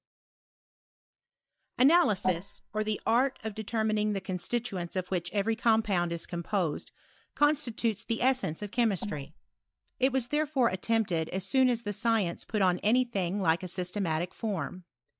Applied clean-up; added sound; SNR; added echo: neural mask model DeepFilterNet 3.